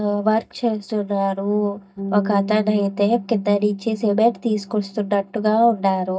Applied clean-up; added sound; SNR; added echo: neural mask model DeepFilterNet 3.